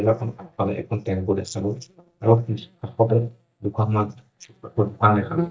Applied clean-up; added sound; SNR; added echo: neural mask model DeepFilterNet 3.